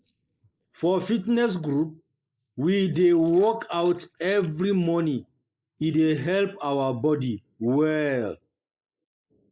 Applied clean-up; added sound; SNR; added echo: neural mask model Resemble Enhance denoiser.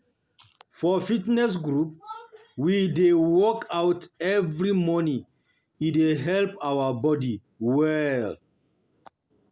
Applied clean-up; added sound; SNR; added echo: none; none; none; none.